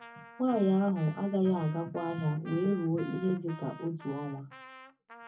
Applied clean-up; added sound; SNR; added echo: none; Trumpet; 18 dB; reverberation time 0.3 s.